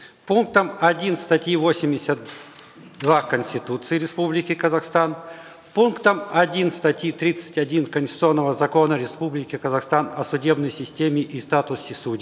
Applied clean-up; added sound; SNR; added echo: none; none; none; none.